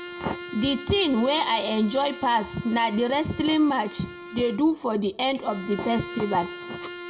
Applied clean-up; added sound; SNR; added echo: none; Bowed string instrument; 14 dB; reverberation time 0.6 s.